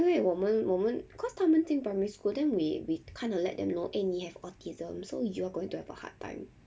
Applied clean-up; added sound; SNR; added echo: none; none; none; none.